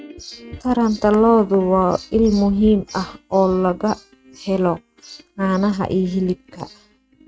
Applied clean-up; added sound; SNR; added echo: neural mask model RNNoise.